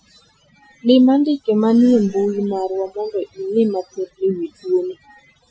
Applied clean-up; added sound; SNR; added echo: classical method Wiener filter.